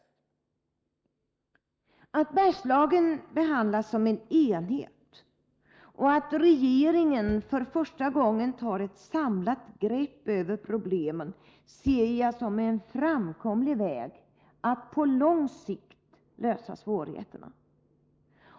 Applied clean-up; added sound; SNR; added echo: neural mask model DeepFilterNet 3.